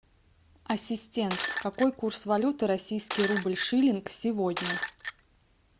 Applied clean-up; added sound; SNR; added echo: none; Shatter; 5 dB; none.